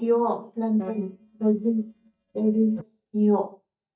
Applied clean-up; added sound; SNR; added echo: neural mask model DeepFilterNet 3.